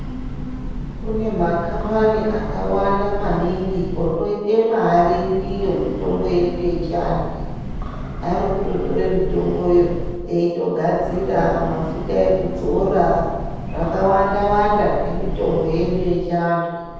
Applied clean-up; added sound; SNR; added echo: none; Train / Breathing; 7 dB; reverberation time 1.2 s.